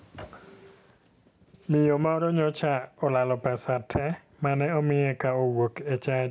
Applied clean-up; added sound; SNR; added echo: none; none; none; none.